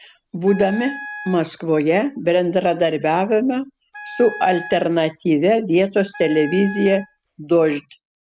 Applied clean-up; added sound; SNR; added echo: none; Wind instrument, woodwind instrument; 16 dB; none.